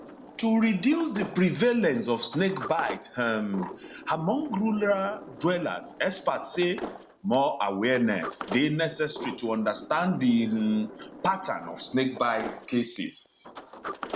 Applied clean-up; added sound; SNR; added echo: none; Sliding door; 15 dB; none.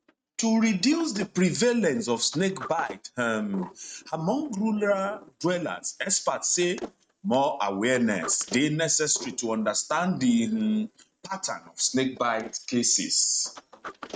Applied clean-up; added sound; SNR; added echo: neural mask model RNNoise.